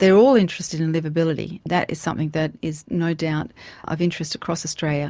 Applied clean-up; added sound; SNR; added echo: none; none; none; none.